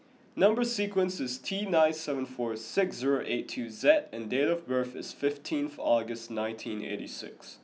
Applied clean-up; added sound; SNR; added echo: none; none; none; none.